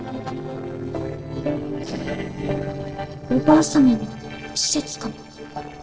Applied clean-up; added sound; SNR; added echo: neural separator model SepFormer DNS4.